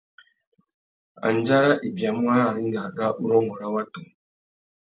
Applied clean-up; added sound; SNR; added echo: none; none; none; none.